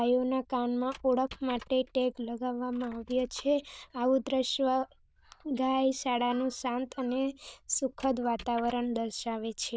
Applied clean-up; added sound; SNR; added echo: neural diffusion model UNIVERSE++.